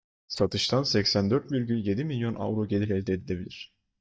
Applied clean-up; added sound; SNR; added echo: neural mask model DeepFilterNet 3.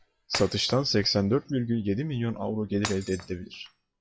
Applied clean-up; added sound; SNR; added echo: classical method WPE with log-MMSE.